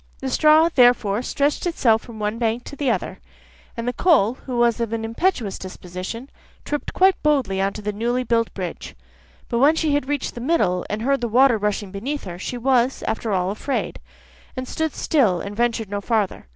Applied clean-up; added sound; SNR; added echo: none; none; none; none.